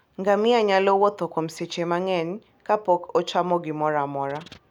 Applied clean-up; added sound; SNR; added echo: none; none; none; none.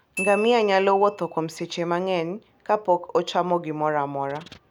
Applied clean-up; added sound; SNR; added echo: none; Glockenspiel; 15 dB; none.